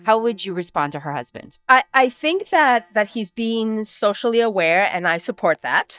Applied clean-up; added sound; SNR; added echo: neural mask model DeepFilterNet 3.